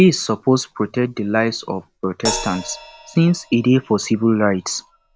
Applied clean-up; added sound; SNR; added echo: none; Crash cymbal; 15 dB; none.